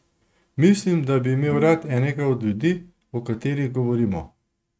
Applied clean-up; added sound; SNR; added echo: neural mask model RNNoise.